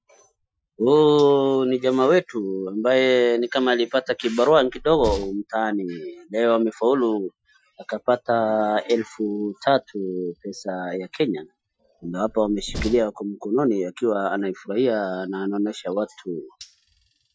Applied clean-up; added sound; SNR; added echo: classical method Wiener filter.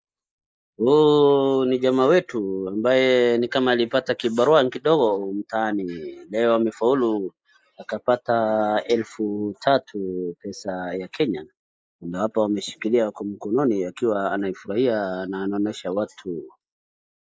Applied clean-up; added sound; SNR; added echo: neural mask model Resemble Enhance denoiser.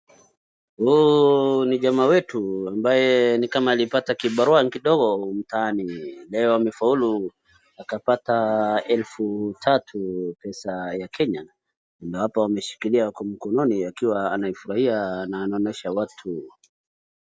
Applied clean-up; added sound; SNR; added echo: none; none; none; none.